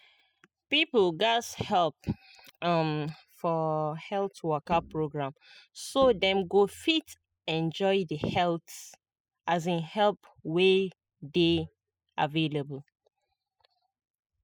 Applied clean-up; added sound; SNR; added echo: classical method spectral subtraction.